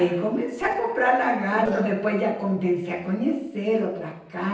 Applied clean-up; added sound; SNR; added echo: neural separator model SepFormer DNS4.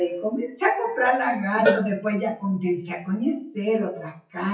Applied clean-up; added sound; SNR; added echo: classical method WPE with log-MMSE.